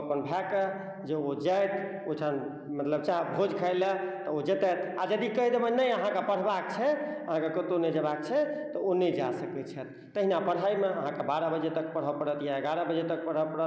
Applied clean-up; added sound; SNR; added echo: none; none; none; none.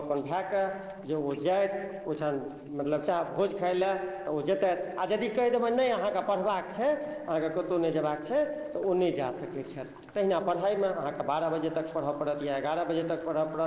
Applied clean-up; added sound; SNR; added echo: neural separator model SepFormer DNS4.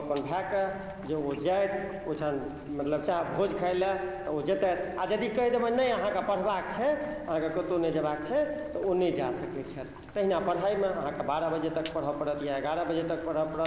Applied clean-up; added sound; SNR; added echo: none; Rain; 18 dB; none.